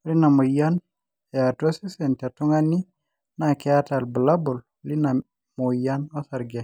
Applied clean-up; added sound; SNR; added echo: none; none; none; none.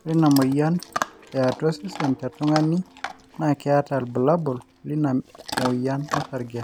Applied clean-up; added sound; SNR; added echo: none; Chewing, mastication / Dog; 11 dB; none.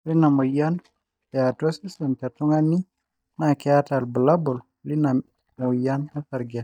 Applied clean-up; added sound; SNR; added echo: neural mask model DeepFilterNet 3.